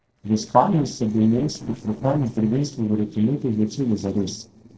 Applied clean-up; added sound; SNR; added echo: neural separator model SepFormer DNS4.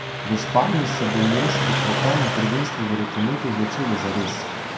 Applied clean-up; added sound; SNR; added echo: none; Car passing by; 1 dB; reverberation time 0.4 s.